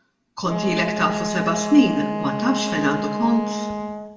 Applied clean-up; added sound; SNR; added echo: none; Wind instrument, woodwind instrument; 4 dB; reverberation time 1.1 s.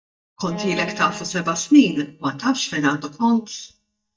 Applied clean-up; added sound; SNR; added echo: neural mask model DeepFilterNet 3.